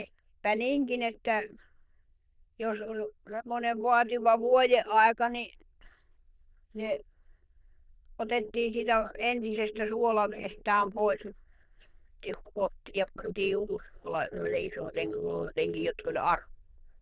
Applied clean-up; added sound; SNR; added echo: neural diffusion model UNIVERSE++.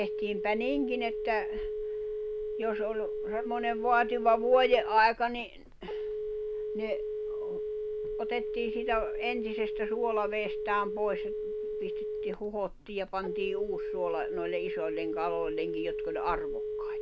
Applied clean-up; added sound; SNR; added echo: none; Telephone; 2 dB; none.